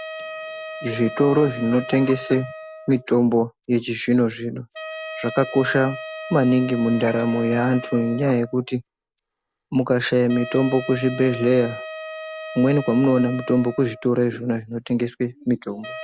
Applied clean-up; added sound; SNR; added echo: none; Wind instrument, woodwind instrument; 14 dB; none.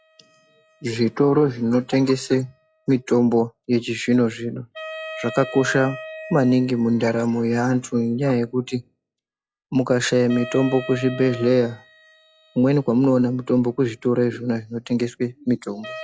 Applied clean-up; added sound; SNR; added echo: classical method log-MMSE.